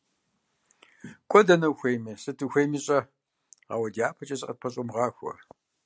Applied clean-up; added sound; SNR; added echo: none; none; none; none.